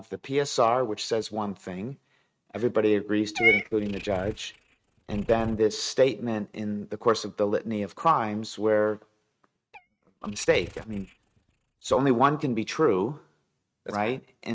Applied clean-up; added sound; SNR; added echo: neural mask model RNNoise.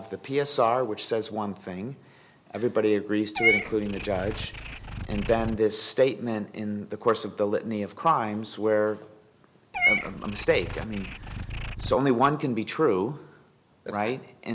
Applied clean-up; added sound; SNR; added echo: none; Meow / Purr; 8 dB; none.